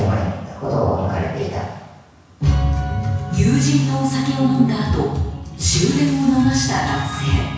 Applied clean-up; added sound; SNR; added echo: none; none; none; reverberation time 1.1 s.